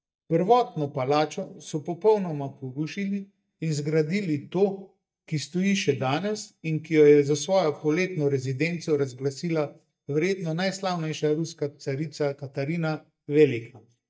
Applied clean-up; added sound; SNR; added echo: neural mask model DeepFilterNet 3.